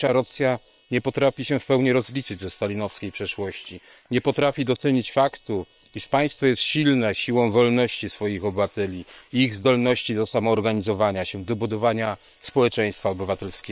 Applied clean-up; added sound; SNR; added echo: neural separator model SepFormer WHAM!.